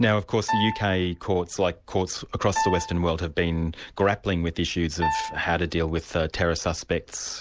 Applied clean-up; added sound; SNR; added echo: none; Piano; 7 dB; none.